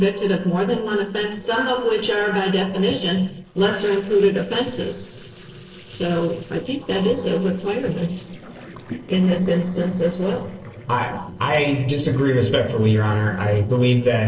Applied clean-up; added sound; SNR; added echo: neural separator model SepFormer DNS4.